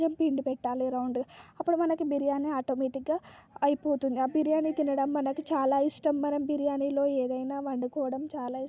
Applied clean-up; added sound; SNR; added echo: none; none; none; none.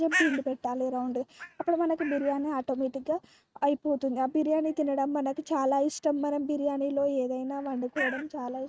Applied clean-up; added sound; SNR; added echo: neural mask model RNNoise.